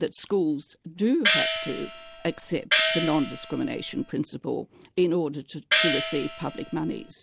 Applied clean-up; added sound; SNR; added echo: none; Gong; -1 dB; none.